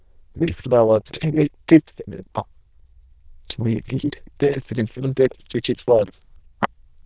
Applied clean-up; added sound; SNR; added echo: neural diffusion model UNIVERSE++.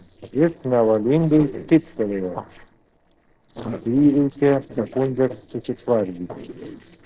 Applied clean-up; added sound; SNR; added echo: neural separator model SepFormer DNS4.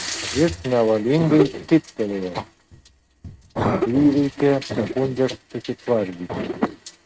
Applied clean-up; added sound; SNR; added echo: neural mask model RNNoise.